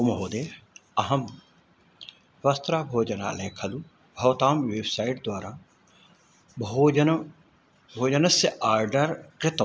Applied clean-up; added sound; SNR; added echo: none; none; none; none.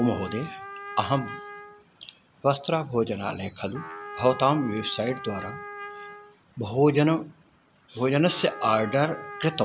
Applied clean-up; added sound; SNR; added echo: none; Trumpet; 15 dB; none.